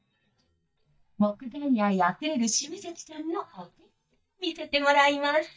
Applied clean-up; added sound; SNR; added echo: neural mask model DeepFilterNet 3.